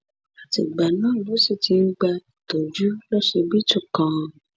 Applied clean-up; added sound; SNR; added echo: none; none; none; none.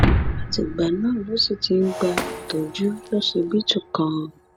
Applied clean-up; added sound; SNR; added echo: none; Shatter; 3 dB; none.